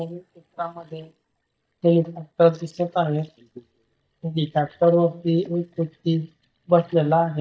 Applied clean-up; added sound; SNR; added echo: neural mask model DeepFilterNet 3.